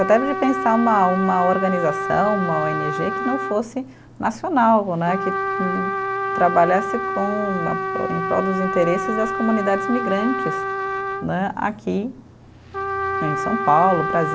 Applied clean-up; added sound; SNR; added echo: none; Trumpet; 4 dB; none.